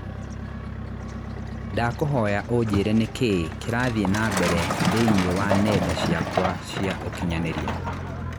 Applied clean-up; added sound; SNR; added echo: none; Truck; 3 dB; none.